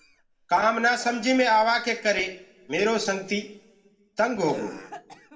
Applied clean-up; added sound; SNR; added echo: none; Cough; 20 dB; reverberation time 0.5 s.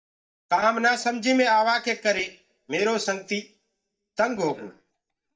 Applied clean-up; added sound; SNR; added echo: neural mask model DeepFilterNet 3.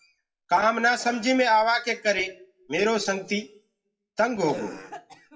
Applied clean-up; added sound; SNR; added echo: classical method WPE with log-MMSE.